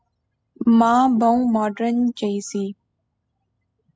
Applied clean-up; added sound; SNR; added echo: classical method spectral subtraction.